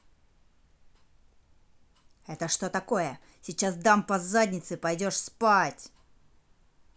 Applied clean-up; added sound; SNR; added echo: none; none; none; none.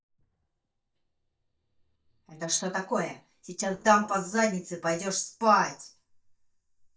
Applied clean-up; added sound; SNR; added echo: neural mask model DeepFilterNet 3.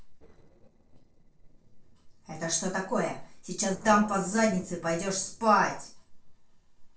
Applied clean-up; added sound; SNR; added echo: neural separator model SepFormer DNS4.